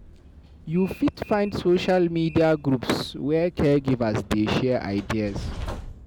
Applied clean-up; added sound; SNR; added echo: none; Train; 16 dB; none.